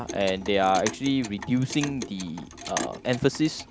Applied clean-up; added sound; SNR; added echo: none; Clock; 11 dB; none.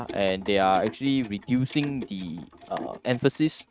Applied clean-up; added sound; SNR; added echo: neural mask model RNNoise.